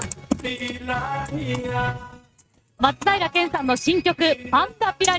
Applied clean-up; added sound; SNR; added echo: neural mask model RNNoise.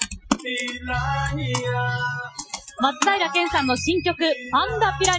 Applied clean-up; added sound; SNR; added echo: classical method Wiener filter.